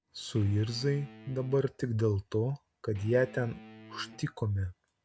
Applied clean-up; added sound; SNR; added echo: none; Guitar; 20 dB; none.